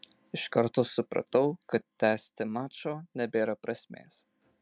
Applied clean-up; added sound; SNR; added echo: none; none; none; none.